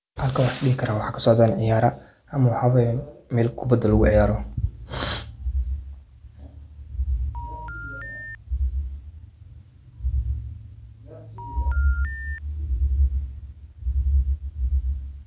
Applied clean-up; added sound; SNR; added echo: none; Telephone; 15 dB; none.